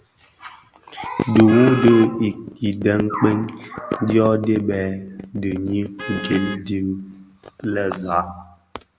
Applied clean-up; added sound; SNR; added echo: none; Vehicle horn, car horn, honking; 18 dB; none.